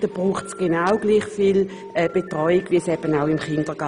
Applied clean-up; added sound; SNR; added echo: none; Telephone + Telephone; 17 dB; none.